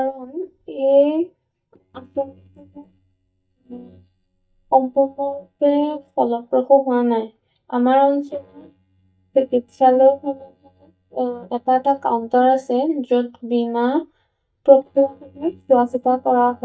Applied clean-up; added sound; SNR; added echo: neural mask model DeepFilterNet 3.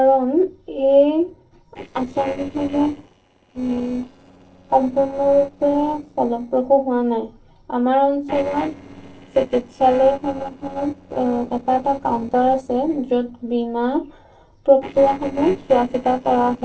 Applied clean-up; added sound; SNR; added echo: neural separator model SepFormer DNS4.